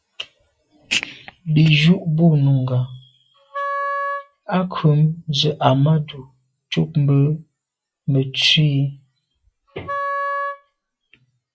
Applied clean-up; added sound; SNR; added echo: classical method log-MMSE.